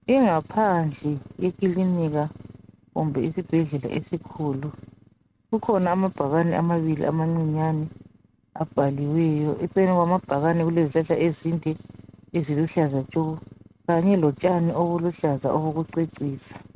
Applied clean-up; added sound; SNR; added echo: neural mask model RNNoise.